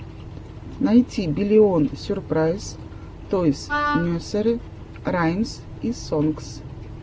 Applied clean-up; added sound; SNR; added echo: none; Wind instrument, woodwind instrument; 4 dB; none.